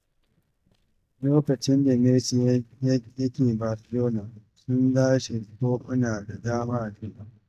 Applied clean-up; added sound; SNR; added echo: neural mask model DeepFilterNet 3.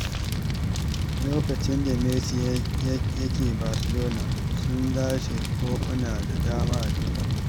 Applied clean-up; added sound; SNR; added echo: none; Fire; -4 dB; none.